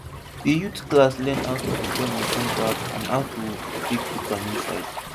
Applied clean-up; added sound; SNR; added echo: none; Waves, surf; 4 dB; none.